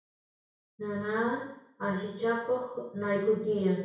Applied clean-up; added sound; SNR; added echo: none; none; none; reverberation time 0.6 s.